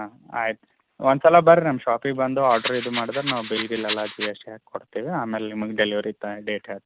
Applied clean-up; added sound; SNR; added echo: none; Rattle; 8 dB; none.